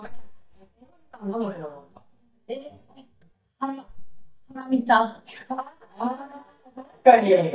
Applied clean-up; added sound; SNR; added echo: neural mask model DeepFilterNet 3.